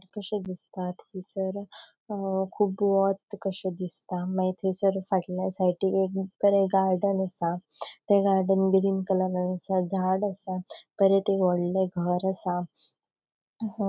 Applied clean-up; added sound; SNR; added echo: none; none; none; none.